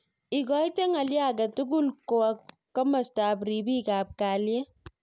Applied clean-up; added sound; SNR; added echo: none; none; none; none.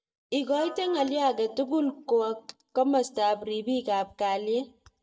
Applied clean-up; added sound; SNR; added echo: neural mask model DeepFilterNet 3.